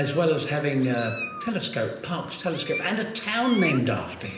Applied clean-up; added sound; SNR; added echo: none; Meow; 13 dB; reverberation time 0.9 s.